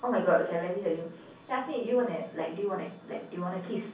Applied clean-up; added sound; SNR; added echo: none; none; none; reverberation time 0.6 s.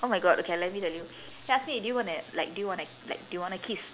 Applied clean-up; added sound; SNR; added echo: none; none; none; none.